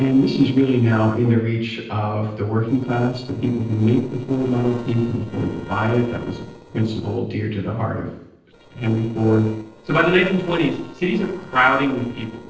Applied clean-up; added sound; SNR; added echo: neural separator model SepFormer DNS4.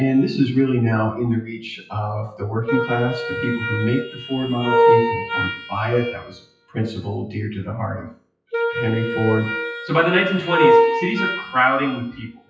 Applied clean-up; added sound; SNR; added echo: classical method WPE with log-MMSE.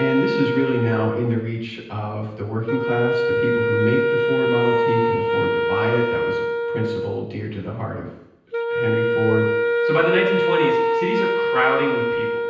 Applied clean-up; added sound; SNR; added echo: none; Wind instrument, woodwind instrument; -3 dB; reverberation time 0.9 s.